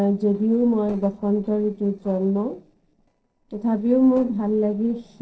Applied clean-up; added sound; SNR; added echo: neural separator model SepFormer DNS4.